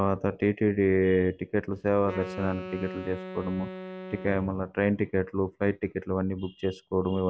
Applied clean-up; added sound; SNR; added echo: none; Wind instrument, woodwind instrument; 12 dB; none.